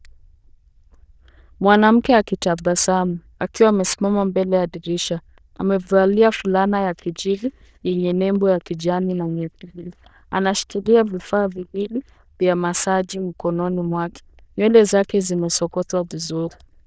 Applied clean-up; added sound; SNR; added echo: neural diffusion model UNIVERSE++.